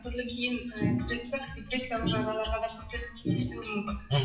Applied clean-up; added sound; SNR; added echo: classical method WPE with log-MMSE.